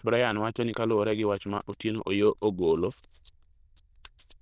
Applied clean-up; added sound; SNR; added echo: neural diffusion model UNIVERSE++.